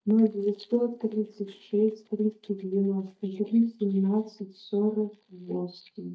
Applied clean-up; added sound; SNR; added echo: neural mask model DeepFilterNet 3.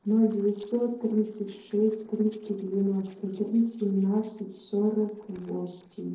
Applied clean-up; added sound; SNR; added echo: neural separator model SepFormer DNS4.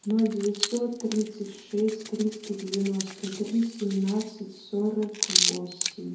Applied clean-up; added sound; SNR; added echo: none; Hands; 4 dB; reverberation time 2.0 s.